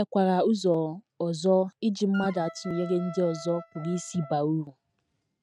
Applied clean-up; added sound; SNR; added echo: neural mask model RNNoise.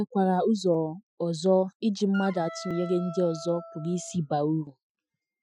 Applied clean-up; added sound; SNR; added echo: classical method Wiener filter.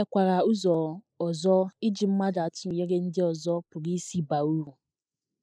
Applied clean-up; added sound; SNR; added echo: neural mask model Resemble Enhance denoiser.